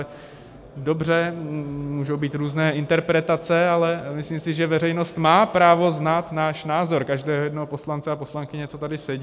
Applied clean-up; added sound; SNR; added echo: none; none; none; none.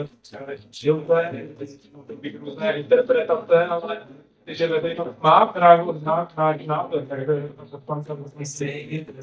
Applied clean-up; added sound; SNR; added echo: neural mask model DeepFilterNet 3.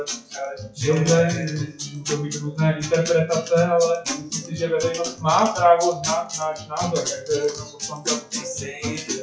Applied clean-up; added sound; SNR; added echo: classical method WPE with log-MMSE.